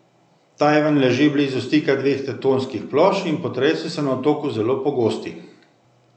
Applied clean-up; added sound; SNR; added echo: none; none; none; none.